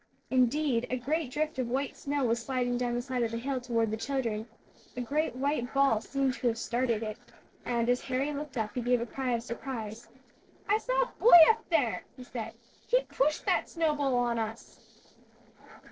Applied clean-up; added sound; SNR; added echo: neural separator model SepFormer DNS4.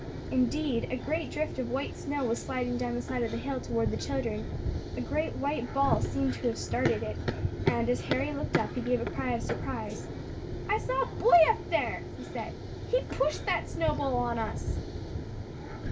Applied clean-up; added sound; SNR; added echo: none; Run; 4 dB; reverberation time 0.2 s.